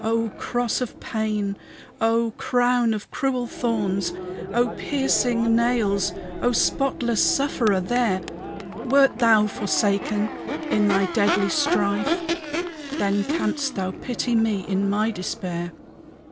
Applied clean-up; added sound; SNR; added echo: none; Crowd / Race car, auto racing / Accelerating, revving, vroom; 8 dB; none.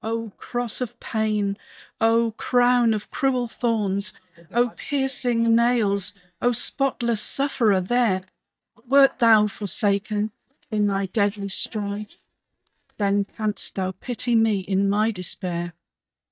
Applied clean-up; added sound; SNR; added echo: neural mask model DeepFilterNet 3.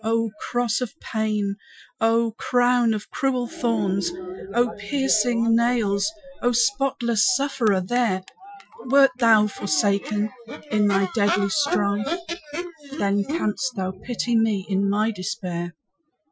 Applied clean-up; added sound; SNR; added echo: classical method Wiener filter.